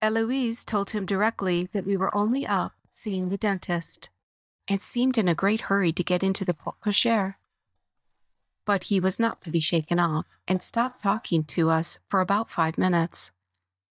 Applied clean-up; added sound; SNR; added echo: neural mask model DeepFilterNet 3.